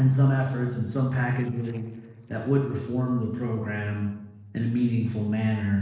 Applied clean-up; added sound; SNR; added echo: neural separator model SepFormer DNS4.